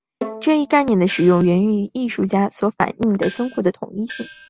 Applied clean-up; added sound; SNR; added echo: none; Gong + Bowed string instrument; 17 dB; none.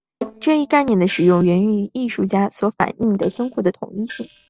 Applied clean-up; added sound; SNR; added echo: neural separator model SepFormer DNS4.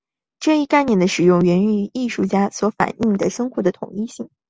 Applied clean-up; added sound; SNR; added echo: none; none; none; none.